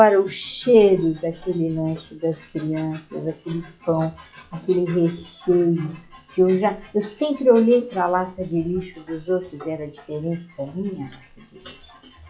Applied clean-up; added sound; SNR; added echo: classical method log-MMSE.